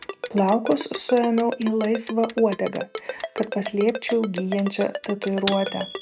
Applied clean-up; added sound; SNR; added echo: none; Ringtone + Clock; 9 dB; none.